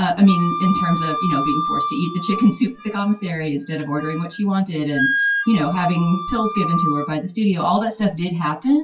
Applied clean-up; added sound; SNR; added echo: classical method WPE with log-MMSE.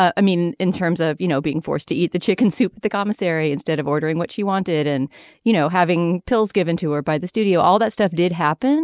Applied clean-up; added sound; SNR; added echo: none; none; none; none.